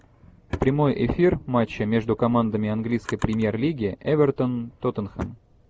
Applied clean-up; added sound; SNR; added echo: none; Drawer open or close; 18 dB; none.